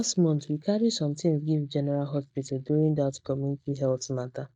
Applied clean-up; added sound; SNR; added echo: neural mask model DeepFilterNet 3.